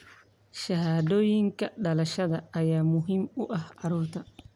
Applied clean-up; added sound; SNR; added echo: none; none; none; none.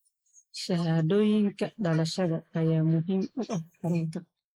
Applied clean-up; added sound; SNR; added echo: neural mask model Resemble Enhance denoiser.